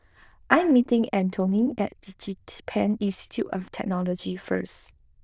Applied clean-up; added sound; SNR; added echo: neural diffusion model UNIVERSE++.